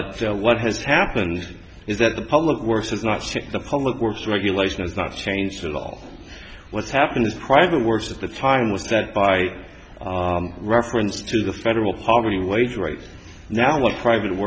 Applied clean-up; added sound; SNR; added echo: none; none; none; none.